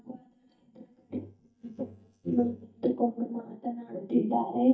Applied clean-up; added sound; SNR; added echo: neural mask model DeepFilterNet 3.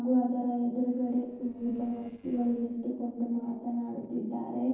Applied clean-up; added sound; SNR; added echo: neural separator model SepFormer DNS4.